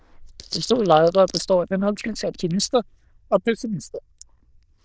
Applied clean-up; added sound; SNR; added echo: neural diffusion model UNIVERSE++.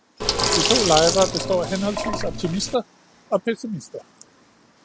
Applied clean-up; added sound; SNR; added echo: none; Sink (filling or washing); -1 dB; none.